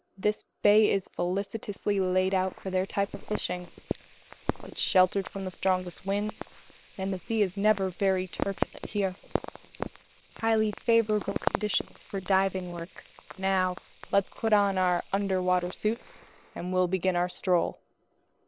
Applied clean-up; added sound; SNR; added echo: neural separator model SepFormer WHAM!.